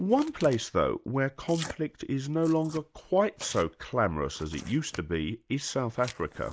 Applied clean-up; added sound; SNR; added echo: neural mask model Resemble Enhance denoiser.